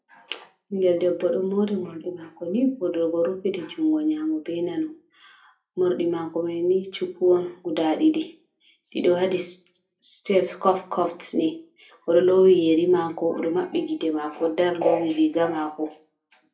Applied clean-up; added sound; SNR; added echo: none; none; none; reverberation time 0.3 s.